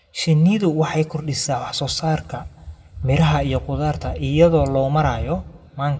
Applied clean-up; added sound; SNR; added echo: none; none; none; reverberation time 0.9 s.